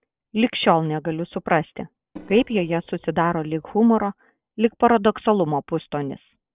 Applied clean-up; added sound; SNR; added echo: neural separator model SepFormer DNS4.